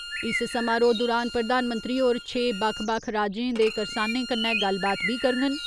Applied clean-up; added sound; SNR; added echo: none; Bird + Bowed string instrument; 8 dB; none.